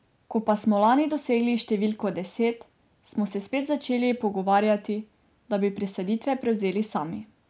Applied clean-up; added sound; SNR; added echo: none; none; none; none.